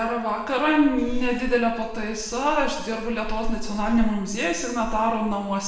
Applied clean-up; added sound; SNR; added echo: none; Meow / Purr; 7 dB; reverberation time 0.9 s.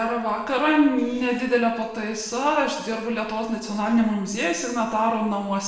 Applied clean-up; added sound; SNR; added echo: neural separator model SepFormer DNS4.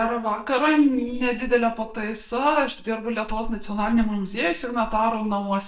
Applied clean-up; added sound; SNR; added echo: neural mask model DeepFilterNet 3.